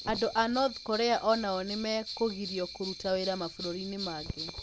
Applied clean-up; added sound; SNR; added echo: none; Bell; 11 dB; none.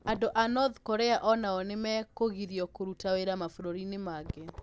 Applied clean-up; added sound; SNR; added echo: none; none; none; none.